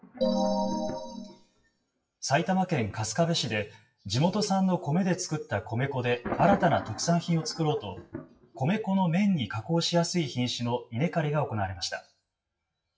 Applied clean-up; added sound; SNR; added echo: classical method WPE with log-MMSE.